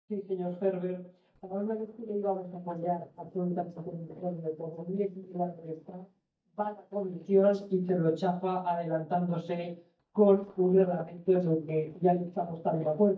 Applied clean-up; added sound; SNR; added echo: neural mask model DeepFilterNet 3.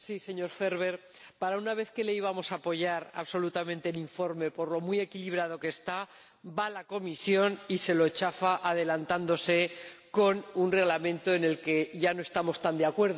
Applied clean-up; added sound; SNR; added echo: none; none; none; none.